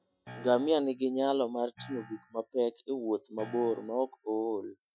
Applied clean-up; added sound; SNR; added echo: classical method Wiener filter.